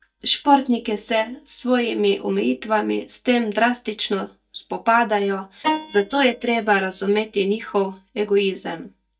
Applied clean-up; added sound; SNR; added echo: neural mask model DeepFilterNet 3.